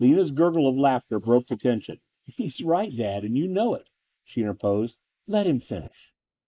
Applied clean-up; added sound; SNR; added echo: neural mask model Resemble Enhance denoiser.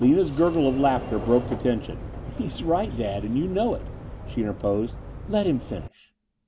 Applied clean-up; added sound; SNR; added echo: none; Sliding door; 10 dB; none.